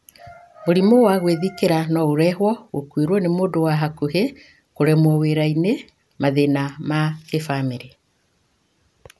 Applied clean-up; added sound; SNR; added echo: none; none; none; none.